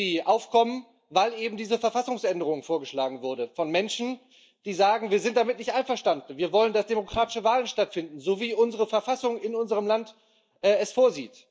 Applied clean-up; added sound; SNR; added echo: neural mask model DeepFilterNet 3.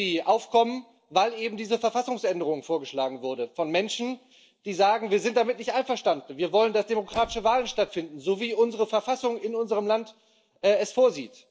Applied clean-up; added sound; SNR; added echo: neural separator model SepFormer DNS4.